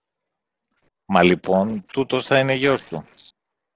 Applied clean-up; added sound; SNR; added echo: neural separator model SepFormer DNS4.